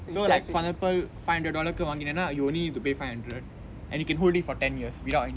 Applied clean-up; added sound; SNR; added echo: none; none; none; none.